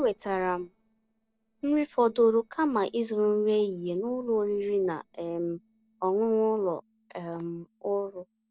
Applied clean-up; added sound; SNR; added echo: neural separator model SepFormer DNS4.